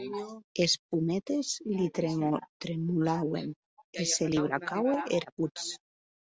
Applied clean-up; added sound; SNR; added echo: none; none; none; none.